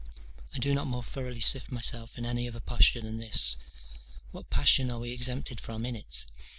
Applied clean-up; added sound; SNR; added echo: none; none; none; none.